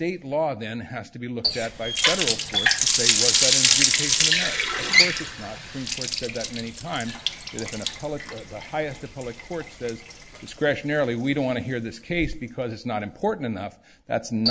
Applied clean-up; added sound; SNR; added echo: none; Water tap, faucet; -3 dB; none.